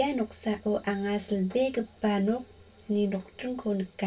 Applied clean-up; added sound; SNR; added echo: none; none; none; reverberation time 0.1 s.